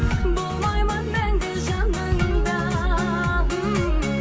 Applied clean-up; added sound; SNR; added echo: none; Bass drum; 11 dB; reverberation time 0.2 s.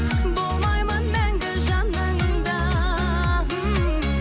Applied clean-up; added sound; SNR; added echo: none; none; none; none.